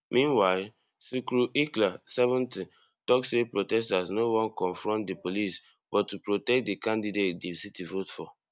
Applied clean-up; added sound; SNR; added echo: none; none; none; none.